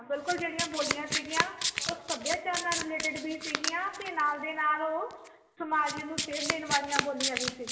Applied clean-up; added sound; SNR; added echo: none; Domestic sounds, home sounds; 3 dB; reverberation time 1.0 s.